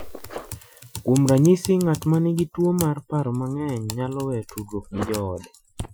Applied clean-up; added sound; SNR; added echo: classical method Wiener filter.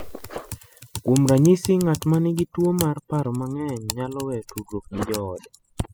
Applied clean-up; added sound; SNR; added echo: classical method spectral subtraction.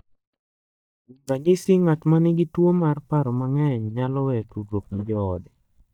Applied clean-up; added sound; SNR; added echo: neural mask model DeepFilterNet 3.